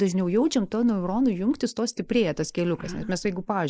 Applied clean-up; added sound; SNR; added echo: neural mask model Resemble Enhance denoiser.